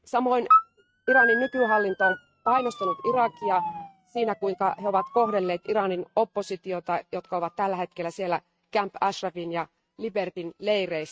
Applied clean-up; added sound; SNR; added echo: neural mask model RNNoise.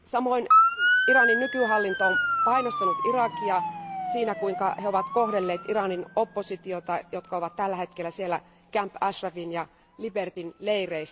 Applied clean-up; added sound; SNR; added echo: none; Motor vehicle (road) / Siren; 0 dB; none.